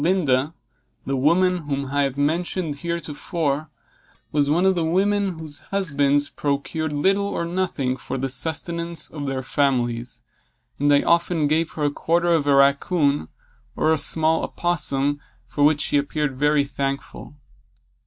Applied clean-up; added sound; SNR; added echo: neural mask model DeepFilterNet 3.